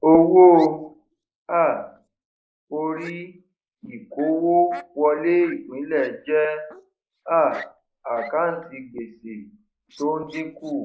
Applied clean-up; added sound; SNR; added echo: neural mask model Resemble Enhance denoiser.